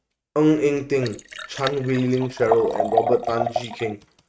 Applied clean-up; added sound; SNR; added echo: neural mask model RNNoise.